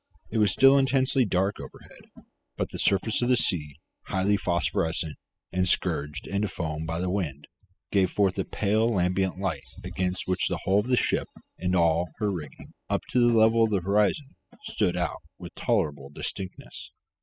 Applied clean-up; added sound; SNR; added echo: classical method spectral subtraction.